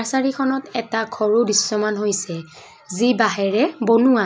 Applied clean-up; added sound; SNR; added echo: none; none; none; none.